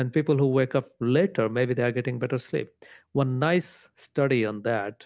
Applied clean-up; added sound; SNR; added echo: none; none; none; none.